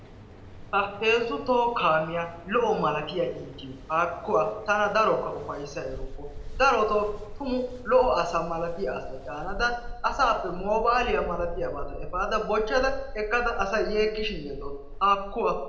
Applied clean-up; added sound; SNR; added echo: none; Mechanical fan; 11 dB; reverberation time 0.7 s.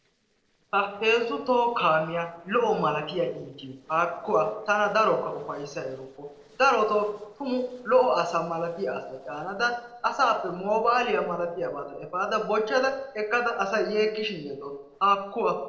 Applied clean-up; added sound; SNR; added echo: neural separator model SepFormer DNS4.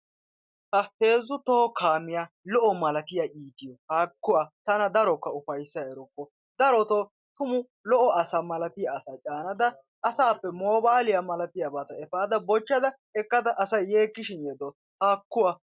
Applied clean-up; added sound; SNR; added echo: none; none; none; none.